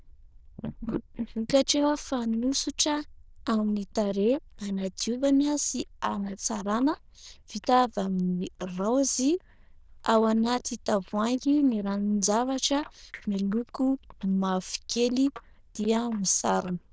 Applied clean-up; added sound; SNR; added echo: neural diffusion model UNIVERSE++.